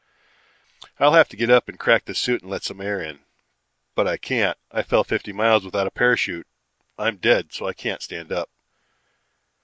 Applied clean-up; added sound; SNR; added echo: none; none; none; none.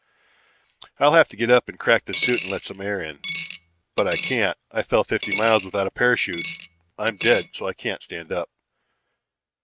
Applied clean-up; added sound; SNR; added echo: neural mask model RNNoise.